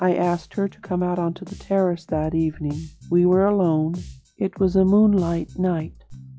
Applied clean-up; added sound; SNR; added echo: classical method log-MMSE.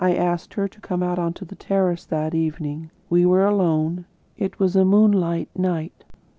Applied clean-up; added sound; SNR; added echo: none; none; none; none.